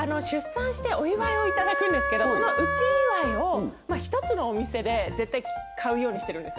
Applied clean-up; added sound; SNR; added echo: none; Wind instrument, woodwind instrument; 0 dB; none.